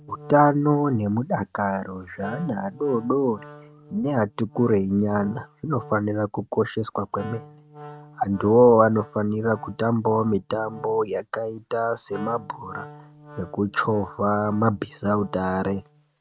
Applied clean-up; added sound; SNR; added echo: neural mask model RNNoise.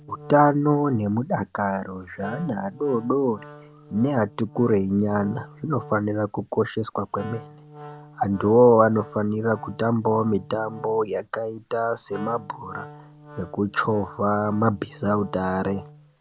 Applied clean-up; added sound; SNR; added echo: none; Wind instrument, woodwind instrument; 19 dB; none.